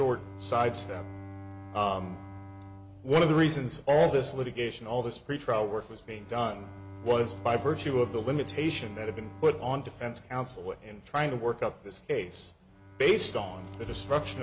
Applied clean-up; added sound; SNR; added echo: none; Bowed string instrument; 16 dB; none.